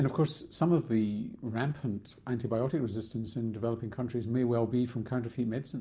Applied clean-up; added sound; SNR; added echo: none; none; none; none.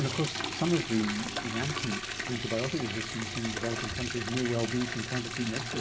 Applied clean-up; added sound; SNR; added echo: none; Liquid; 3 dB; reverberation time 0.8 s.